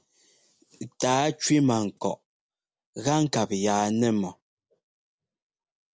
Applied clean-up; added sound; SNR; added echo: none; none; none; none.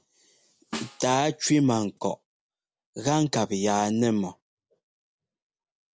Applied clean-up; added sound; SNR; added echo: none; Snare drum; 14 dB; none.